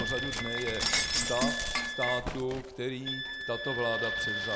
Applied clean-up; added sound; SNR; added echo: none; Shatter + Wind instrument, woodwind instrument; -2 dB; none.